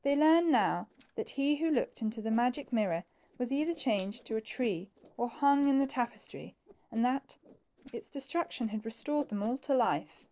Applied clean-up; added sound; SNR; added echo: neural separator model SepFormer DNS4.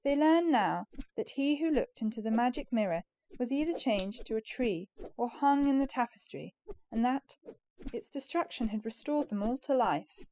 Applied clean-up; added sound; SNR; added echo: classical method spectral subtraction.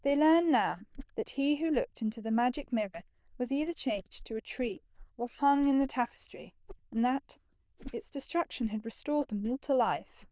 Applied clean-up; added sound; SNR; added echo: neural diffusion model UNIVERSE++.